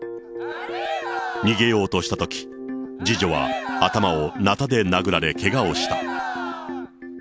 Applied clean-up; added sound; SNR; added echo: none; Cheering; 8 dB; none.